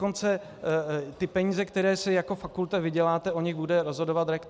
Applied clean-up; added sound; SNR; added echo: none; none; none; none.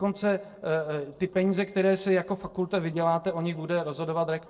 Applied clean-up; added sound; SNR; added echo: neural separator model SepFormer DNS4.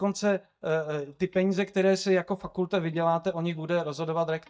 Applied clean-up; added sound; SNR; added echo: neural mask model DeepFilterNet 3.